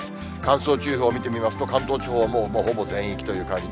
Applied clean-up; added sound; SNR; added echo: none; none; none; none.